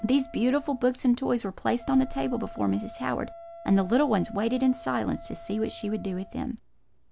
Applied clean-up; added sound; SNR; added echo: none; Wind instrument, woodwind instrument; 19 dB; none.